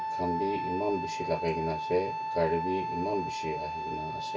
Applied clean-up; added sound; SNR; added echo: none; Wind instrument, woodwind instrument; 1 dB; reverberation time 0.2 s.